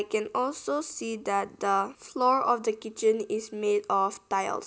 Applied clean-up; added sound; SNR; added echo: none; none; none; none.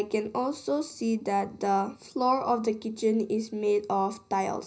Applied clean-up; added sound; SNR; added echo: none; none; none; reverberation time 0.5 s.